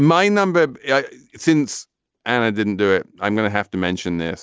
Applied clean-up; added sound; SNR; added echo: none; none; none; none.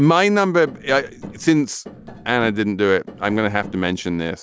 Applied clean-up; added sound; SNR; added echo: none; Tap; 19 dB; none.